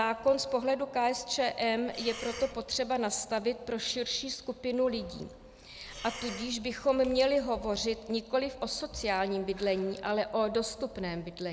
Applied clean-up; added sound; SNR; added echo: none; Breathing; 14 dB; none.